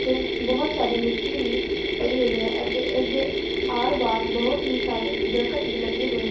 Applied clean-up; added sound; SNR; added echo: none; Mechanisms; -1 dB; reverberation time 0.6 s.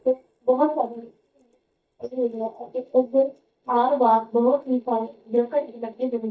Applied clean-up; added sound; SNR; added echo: neural mask model DeepFilterNet 3.